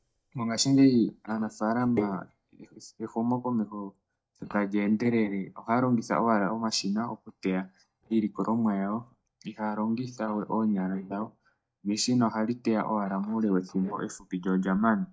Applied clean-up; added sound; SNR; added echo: neural mask model DeepFilterNet 3.